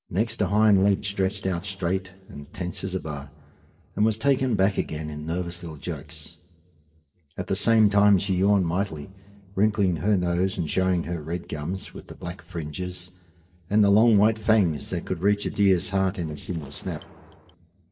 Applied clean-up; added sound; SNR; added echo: neural separator model SepFormer DNS4.